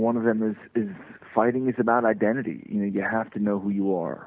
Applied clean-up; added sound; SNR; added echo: none; none; none; none.